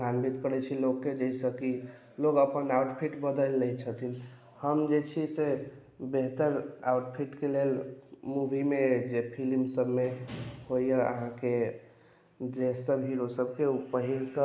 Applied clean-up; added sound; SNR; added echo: none; none; none; none.